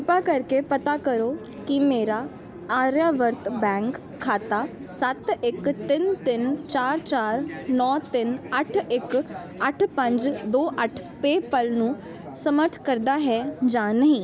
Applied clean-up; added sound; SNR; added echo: none; none; none; none.